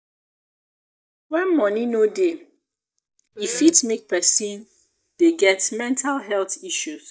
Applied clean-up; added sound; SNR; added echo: neural mask model DeepFilterNet 3.